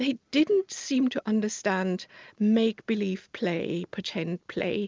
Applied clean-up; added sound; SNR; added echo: none; none; none; none.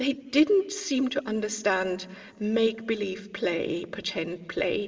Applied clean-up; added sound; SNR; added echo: none; none; none; reverberation time 2.7 s.